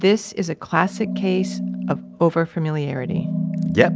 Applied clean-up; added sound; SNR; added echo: none; none; none; none.